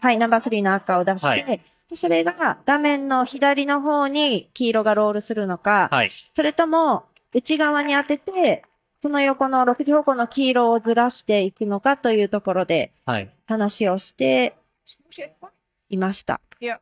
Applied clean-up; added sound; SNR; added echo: neural mask model DeepFilterNet 3.